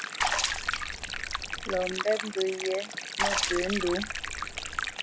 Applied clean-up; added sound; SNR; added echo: none; Stream + Water / Splash, splatter; -1 dB; none.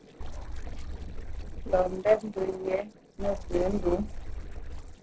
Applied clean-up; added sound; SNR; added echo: neural separator model SepFormer DNS4.